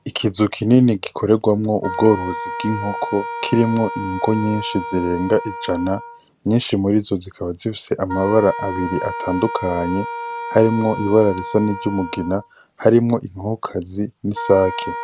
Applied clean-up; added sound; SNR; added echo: none; Wind instrument, woodwind instrument; 10 dB; none.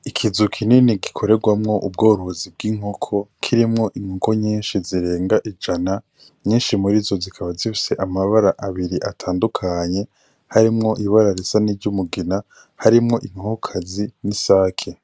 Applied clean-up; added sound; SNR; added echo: none; none; none; none.